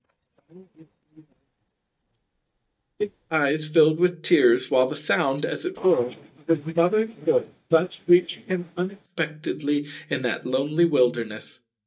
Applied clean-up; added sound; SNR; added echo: neural mask model DeepFilterNet 3.